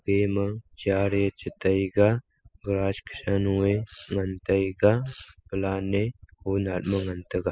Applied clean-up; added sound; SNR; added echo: classical method spectral subtraction.